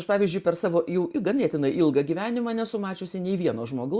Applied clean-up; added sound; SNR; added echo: none; none; none; none.